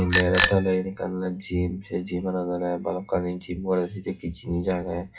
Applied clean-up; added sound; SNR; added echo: classical method WPE with log-MMSE.